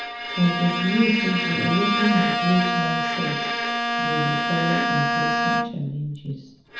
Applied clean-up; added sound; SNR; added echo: none; Bowed string instrument; 0 dB; reverberation time 0.7 s.